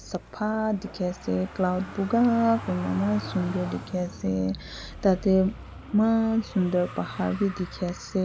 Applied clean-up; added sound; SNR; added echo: none; Motor vehicle (road); 15 dB; none.